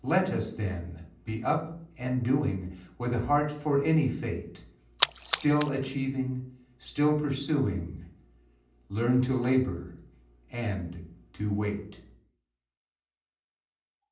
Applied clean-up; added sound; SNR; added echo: none; Splash, splatter; 0 dB; reverberation time 0.6 s.